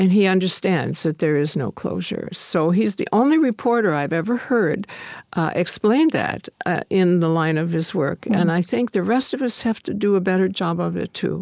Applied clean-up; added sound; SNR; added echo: none; none; none; none.